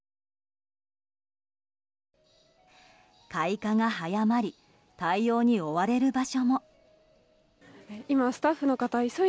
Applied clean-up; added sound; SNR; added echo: none; none; none; none.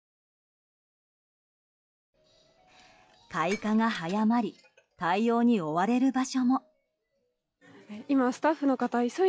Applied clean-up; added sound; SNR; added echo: classical method log-MMSE.